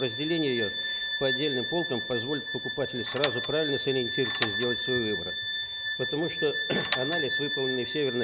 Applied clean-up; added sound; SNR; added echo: none; Bowed string instrument + Tools; -1 dB; none.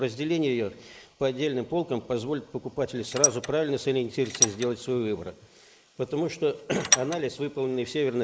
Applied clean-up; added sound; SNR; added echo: neural mask model Resemble Enhance denoiser.